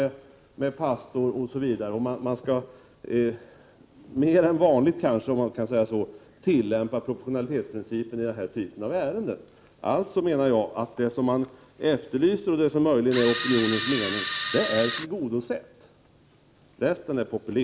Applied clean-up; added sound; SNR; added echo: none; Camera; 4 dB; none.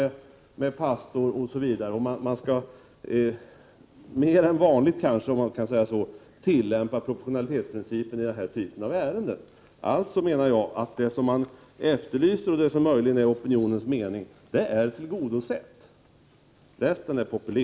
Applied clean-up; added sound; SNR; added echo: none; none; none; none.